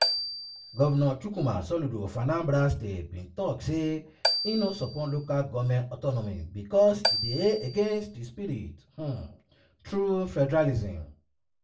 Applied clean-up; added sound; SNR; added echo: none; Marimba, xylophone; 3 dB; reverberation time 0.3 s.